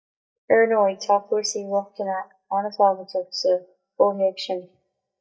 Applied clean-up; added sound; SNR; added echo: neural mask model DeepFilterNet 3.